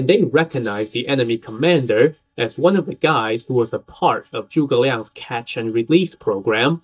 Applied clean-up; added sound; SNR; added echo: neural mask model DeepFilterNet 3.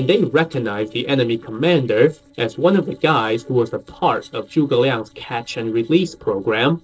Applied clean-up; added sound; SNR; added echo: neural separator model SepFormer DNS4.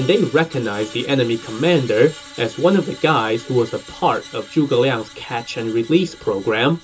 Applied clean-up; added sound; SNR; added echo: none; Screech; 20 dB; reverberation time 0.2 s.